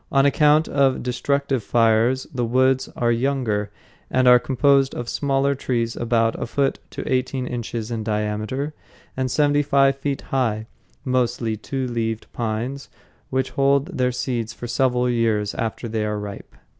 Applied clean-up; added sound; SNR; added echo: none; none; none; none.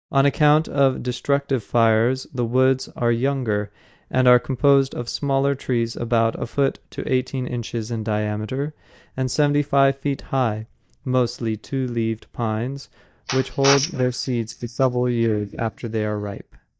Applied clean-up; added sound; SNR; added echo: neural mask model DeepFilterNet 3.